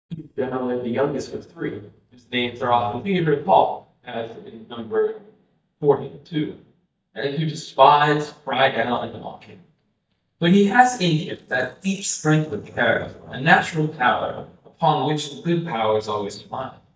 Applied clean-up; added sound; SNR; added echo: neural mask model DeepFilterNet 3.